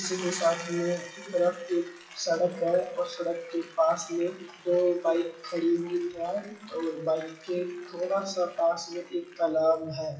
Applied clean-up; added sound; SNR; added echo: classical method WPE with log-MMSE.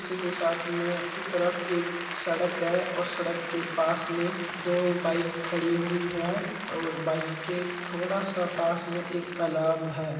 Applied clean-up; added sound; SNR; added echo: none; Applause; 7 dB; reverberation time 1.1 s.